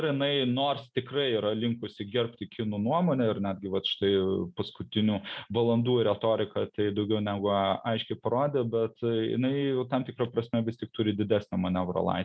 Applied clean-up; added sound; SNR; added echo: none; none; none; none.